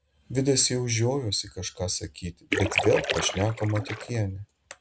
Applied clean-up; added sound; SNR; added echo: none; Splash, splatter; 3 dB; none.